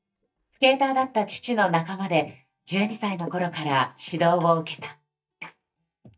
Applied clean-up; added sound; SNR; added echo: neural mask model DeepFilterNet 3.